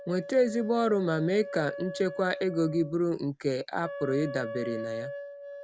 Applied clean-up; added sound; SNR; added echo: none; Wind instrument, woodwind instrument; 11 dB; none.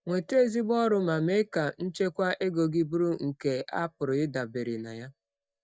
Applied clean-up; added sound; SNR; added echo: neural mask model DeepFilterNet 3.